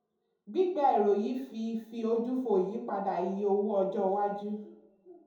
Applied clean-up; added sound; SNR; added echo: none; none; none; reverberation time 2.6 s.